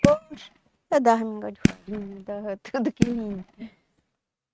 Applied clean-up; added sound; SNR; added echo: neural mask model RNNoise.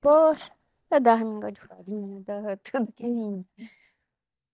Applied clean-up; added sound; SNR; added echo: neural mask model DeepFilterNet 3.